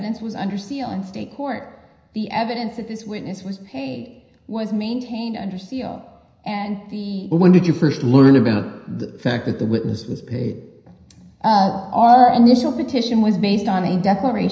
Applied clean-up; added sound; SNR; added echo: none; none; none; reverberation time 0.9 s.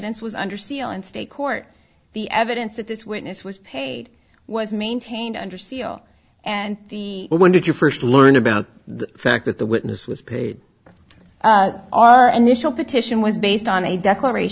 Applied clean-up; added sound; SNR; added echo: none; none; none; none.